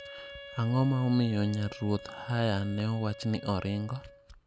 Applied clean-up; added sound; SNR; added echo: none; Wind instrument, woodwind instrument; 17 dB; none.